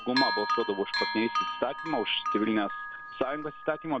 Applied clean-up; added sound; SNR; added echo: none; Bell; 2 dB; none.